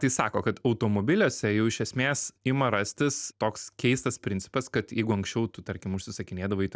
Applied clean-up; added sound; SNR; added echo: none; none; none; none.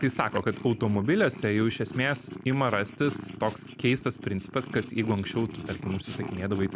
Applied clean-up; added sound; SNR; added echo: none; Purr; 12 dB; none.